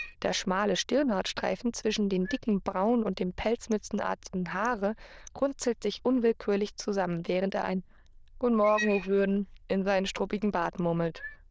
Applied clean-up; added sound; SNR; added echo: neural diffusion model UNIVERSE++.